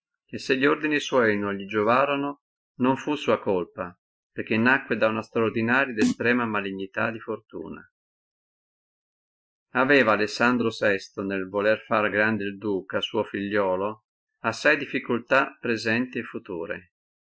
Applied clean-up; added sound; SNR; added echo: classical method Wiener filter.